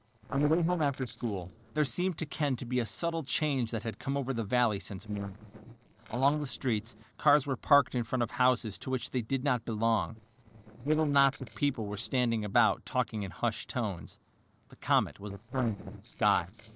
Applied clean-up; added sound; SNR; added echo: neural separator model SepFormer DNS4.